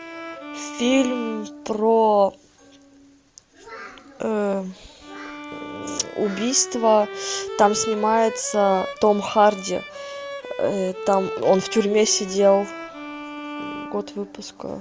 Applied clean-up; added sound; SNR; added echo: none; Bowed string instrument; 12 dB; none.